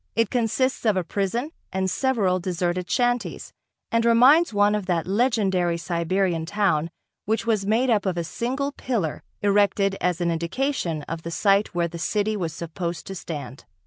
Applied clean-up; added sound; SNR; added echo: none; none; none; none.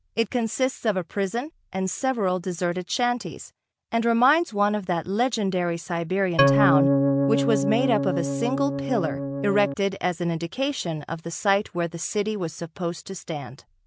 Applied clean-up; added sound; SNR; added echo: none; Organ; -3 dB; none.